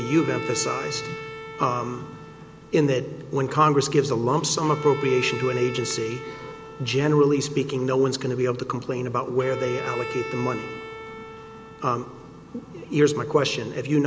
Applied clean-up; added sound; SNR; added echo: none; Bowed string instrument; 13 dB; none.